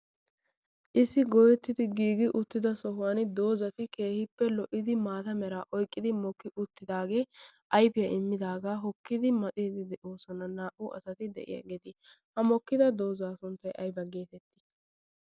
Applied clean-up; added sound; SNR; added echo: none; none; none; none.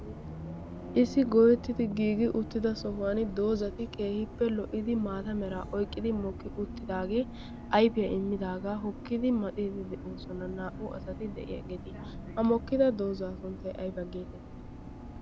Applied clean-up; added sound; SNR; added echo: none; Bus; 11 dB; none.